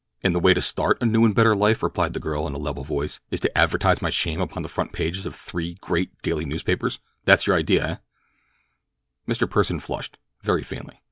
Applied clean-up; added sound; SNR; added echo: none; none; none; none.